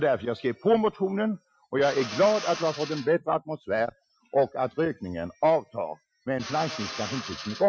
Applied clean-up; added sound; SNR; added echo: classical method Wiener filter.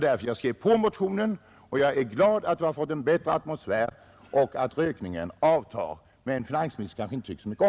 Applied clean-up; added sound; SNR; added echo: none; none; none; none.